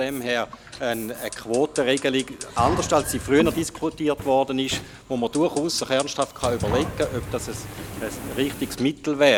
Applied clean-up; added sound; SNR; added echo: none; Fire + Fire; 11 dB; none.